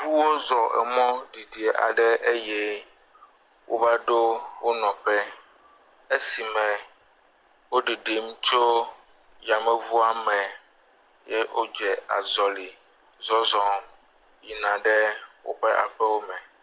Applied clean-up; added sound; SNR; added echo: none; none; none; none.